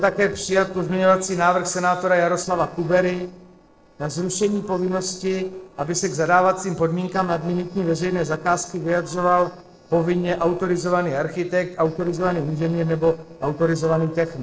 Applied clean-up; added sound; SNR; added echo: neural separator model SepFormer DNS4.